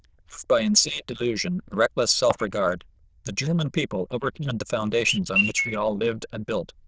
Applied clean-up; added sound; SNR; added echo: neural diffusion model UNIVERSE++.